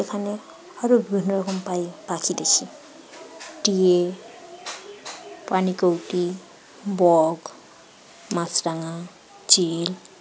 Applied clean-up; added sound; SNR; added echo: none; none; none; none.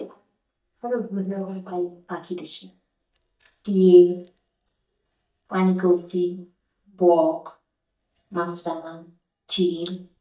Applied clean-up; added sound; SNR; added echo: neural mask model DeepFilterNet 3.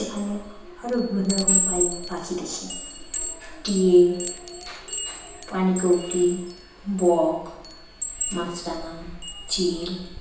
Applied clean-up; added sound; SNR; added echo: none; Chime; 4 dB; reverberation time 0.9 s.